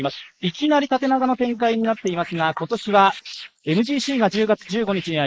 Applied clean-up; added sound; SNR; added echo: neural mask model Resemble Enhance denoiser.